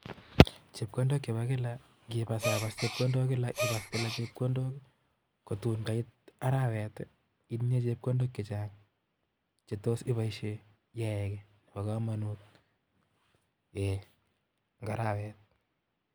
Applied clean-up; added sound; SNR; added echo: none; Gasp; 4 dB; none.